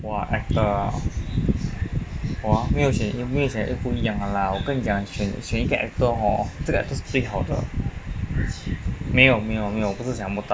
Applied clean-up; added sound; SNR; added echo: none; none; none; none.